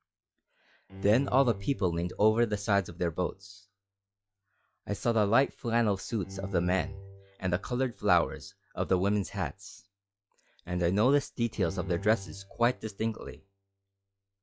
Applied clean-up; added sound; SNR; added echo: classical method log-MMSE.